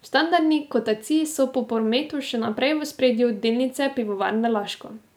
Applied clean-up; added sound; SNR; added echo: none; none; none; none.